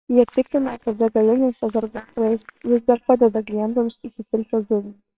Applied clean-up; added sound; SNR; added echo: neural separator model SepFormer WHAMR!.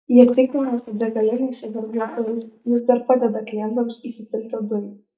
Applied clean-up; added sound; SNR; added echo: neural mask model DeepFilterNet 3.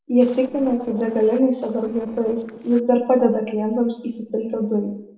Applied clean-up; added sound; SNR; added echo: neural separator model SepFormer DNS4.